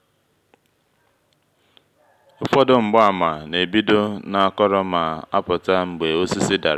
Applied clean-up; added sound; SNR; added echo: none; none; none; none.